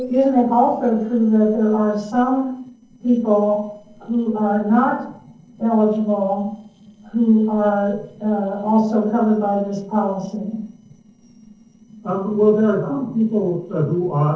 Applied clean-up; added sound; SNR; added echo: neural separator model SepFormer DNS4.